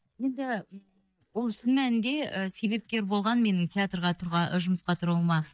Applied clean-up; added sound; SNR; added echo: neural mask model DeepFilterNet 3.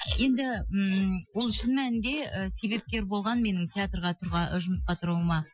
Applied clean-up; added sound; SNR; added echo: classical method Wiener filter.